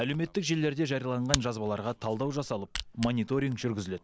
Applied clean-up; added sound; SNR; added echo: none; Camera; 11 dB; none.